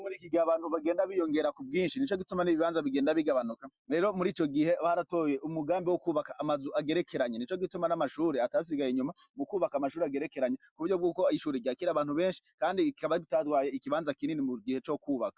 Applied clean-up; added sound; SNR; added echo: none; none; none; none.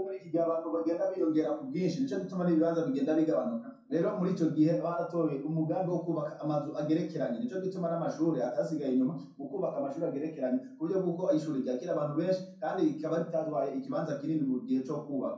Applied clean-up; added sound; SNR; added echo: none; none; none; reverberation time 0.5 s.